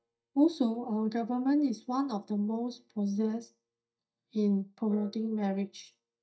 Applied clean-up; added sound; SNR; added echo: neural mask model DeepFilterNet 3.